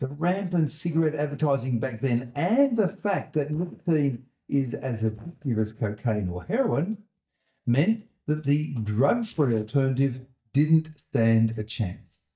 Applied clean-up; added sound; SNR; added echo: neural mask model DeepFilterNet 3.